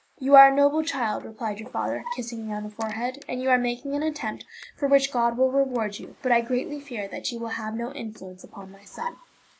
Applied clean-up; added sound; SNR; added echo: neural mask model Resemble Enhance denoiser.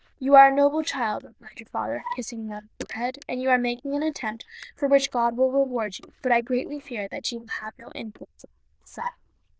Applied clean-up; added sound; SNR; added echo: neural diffusion model UNIVERSE++.